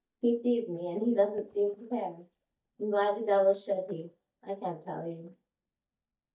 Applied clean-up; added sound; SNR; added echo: neural mask model DeepFilterNet 3.